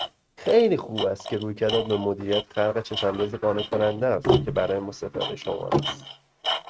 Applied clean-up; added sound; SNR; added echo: neural mask model RNNoise.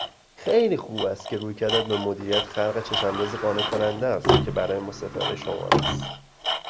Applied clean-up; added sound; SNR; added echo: none; Tools + Sliding door; 1 dB; none.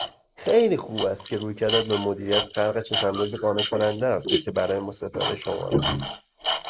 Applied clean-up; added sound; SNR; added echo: neural mask model Resemble Enhance denoiser.